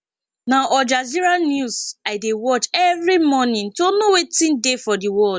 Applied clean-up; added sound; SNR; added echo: none; none; none; none.